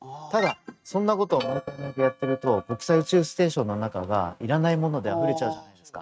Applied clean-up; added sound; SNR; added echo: neural mask model RNNoise.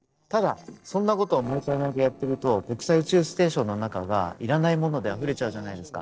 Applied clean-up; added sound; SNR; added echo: neural separator model SepFormer DNS4.